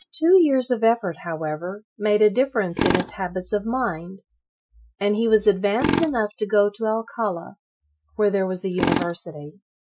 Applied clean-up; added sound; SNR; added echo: classical method Wiener filter.